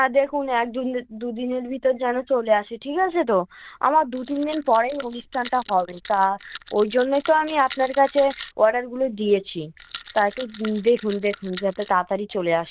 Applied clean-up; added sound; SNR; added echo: neural diffusion model UNIVERSE++.